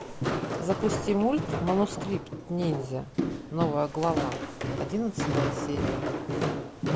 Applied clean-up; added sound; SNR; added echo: none; Walk, footsteps; 1 dB; none.